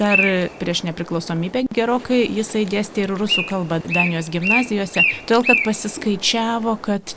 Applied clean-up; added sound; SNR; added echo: none; Bird; 4 dB; none.